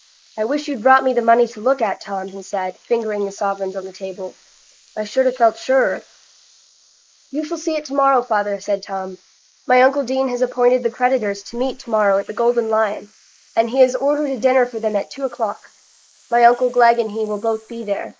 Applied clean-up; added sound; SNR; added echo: neural mask model Resemble Enhance denoiser.